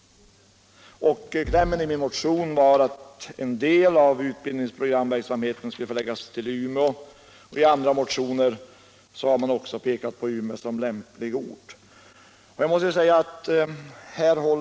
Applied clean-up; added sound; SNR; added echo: none; Fireworks; 16 dB; none.